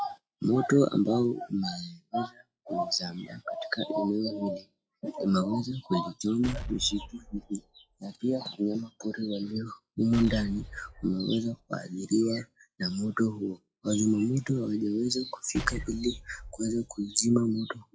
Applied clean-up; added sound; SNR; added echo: classical method log-MMSE.